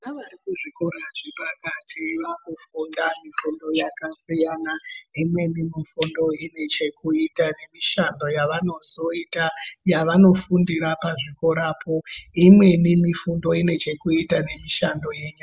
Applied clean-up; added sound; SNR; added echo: none; none; none; none.